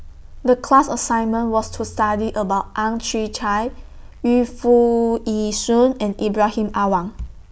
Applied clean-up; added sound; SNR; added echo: none; none; none; none.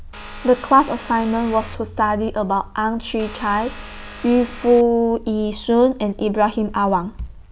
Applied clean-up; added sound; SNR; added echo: none; Vehicle; 17 dB; none.